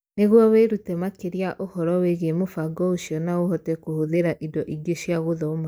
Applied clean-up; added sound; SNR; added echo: neural mask model Resemble Enhance denoiser.